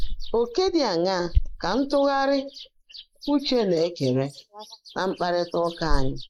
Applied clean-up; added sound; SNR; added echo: neural mask model Resemble Enhance denoiser.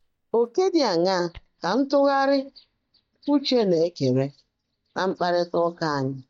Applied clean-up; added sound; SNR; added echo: neural mask model DeepFilterNet 3.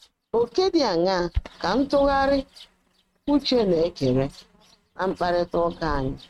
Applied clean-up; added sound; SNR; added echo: neural mask model RNNoise.